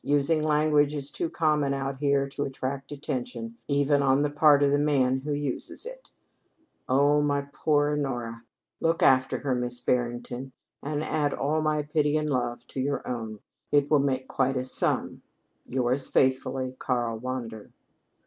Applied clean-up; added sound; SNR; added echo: none; none; none; none.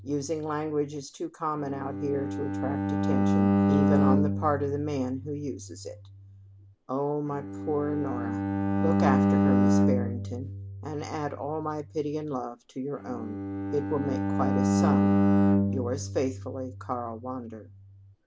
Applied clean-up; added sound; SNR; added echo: none; Bowed string instrument; -5 dB; none.